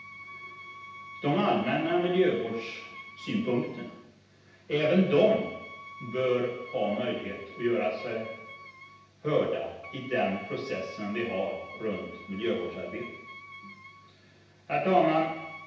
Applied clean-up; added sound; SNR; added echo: none; Wind instrument, woodwind instrument; 16 dB; reverberation time 0.9 s.